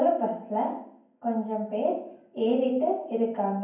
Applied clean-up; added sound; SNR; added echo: none; none; none; reverberation time 0.9 s.